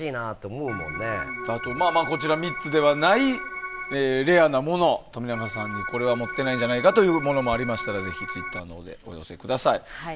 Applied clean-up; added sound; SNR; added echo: none; Organ; 8 dB; none.